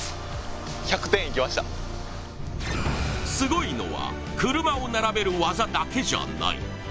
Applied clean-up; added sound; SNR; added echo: none; Run; 14 dB; none.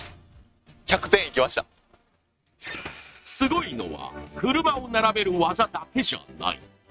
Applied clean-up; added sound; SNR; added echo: neural mask model RNNoise.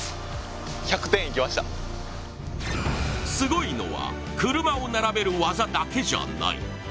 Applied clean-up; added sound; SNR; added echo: none; none; none; none.